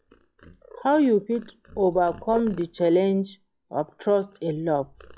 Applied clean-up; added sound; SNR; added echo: classical method log-MMSE.